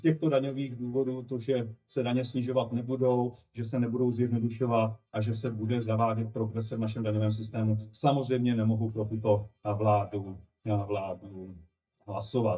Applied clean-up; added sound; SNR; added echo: neural mask model DeepFilterNet 3.